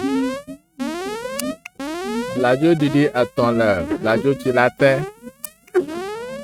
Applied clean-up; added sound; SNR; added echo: neural mask model RNNoise.